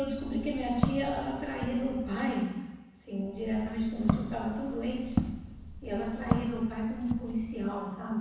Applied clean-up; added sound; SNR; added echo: none; Walk, footsteps; 4 dB; reverberation time 1.1 s.